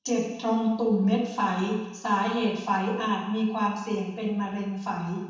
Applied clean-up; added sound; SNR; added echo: none; none; none; reverberation time 1.0 s.